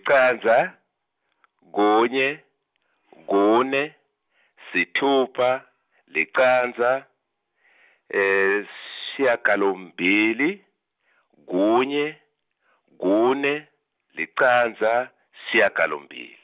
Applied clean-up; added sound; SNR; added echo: none; none; none; none.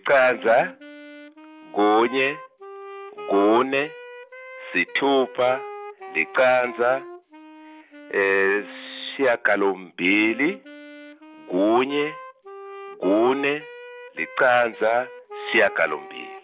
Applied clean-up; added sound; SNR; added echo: none; Wind instrument, woodwind instrument; 16 dB; none.